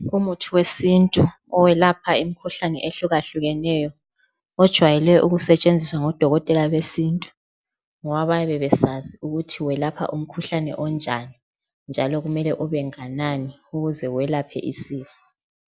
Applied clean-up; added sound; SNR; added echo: none; none; none; none.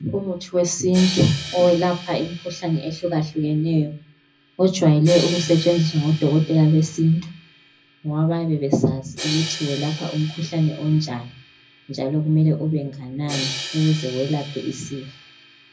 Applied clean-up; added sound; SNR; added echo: none; Crash cymbal; 14 dB; reverberation time 0.4 s.